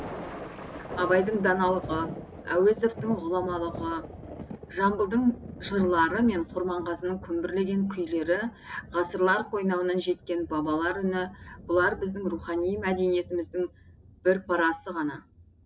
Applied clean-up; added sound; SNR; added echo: none; Thunder; 14 dB; none.